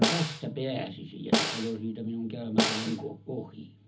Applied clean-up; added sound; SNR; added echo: none; Snare drum; -3 dB; reverberation time 0.4 s.